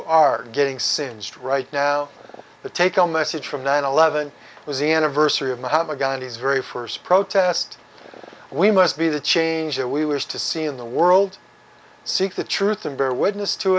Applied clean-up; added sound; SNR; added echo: none; none; none; none.